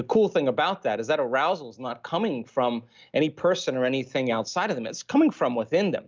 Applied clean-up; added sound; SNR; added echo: none; none; none; none.